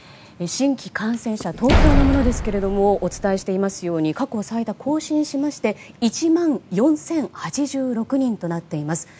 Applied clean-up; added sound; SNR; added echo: none; Slam; -3 dB; none.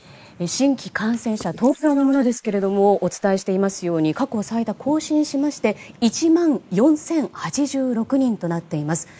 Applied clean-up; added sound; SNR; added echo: neural mask model Resemble Enhance denoiser.